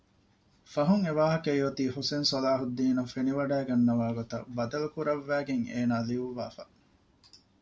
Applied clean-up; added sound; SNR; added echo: none; none; none; none.